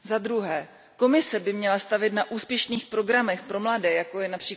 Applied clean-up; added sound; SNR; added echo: none; none; none; none.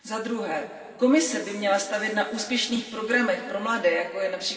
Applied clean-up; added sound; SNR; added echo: none; none; none; reverberation time 2.2 s.